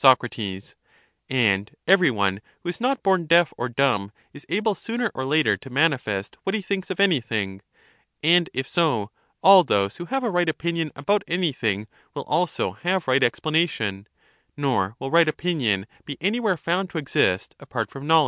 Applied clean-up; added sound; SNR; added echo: none; none; none; none.